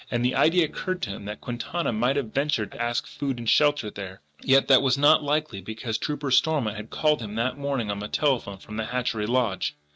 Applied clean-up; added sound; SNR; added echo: neural mask model RNNoise.